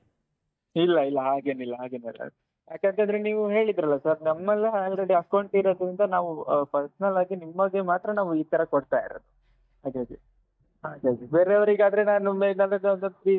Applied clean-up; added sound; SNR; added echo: neural mask model DeepFilterNet 3.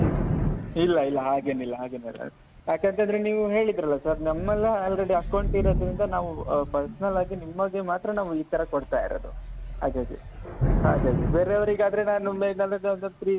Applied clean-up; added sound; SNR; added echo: none; Thunder / Rain; 5 dB; none.